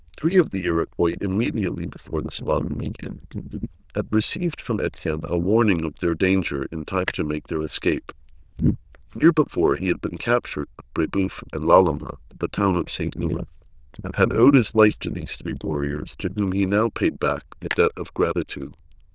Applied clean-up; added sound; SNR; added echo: neural diffusion model UNIVERSE++.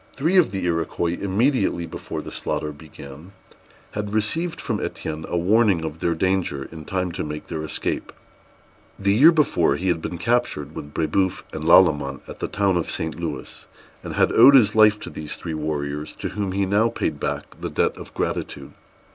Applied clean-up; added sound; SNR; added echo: none; none; none; none.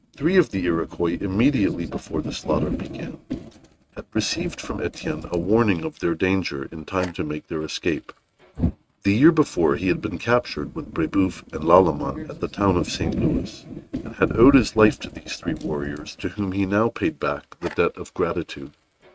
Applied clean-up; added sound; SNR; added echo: neural mask model RNNoise.